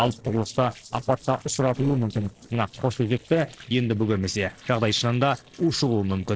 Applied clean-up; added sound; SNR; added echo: neural separator model SepFormer DNS4.